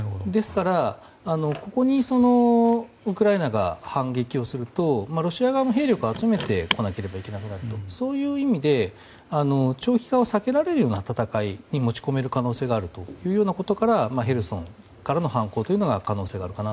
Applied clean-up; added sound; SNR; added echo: none; Car; 12 dB; none.